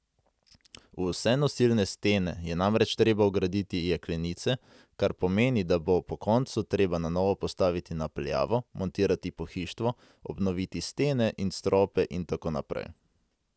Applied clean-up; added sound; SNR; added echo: none; none; none; none.